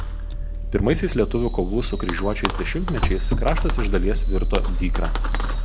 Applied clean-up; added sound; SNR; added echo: none; Fireworks; -3 dB; none.